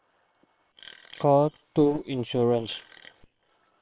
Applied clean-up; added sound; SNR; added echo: neural separator model SepFormer WHAM!.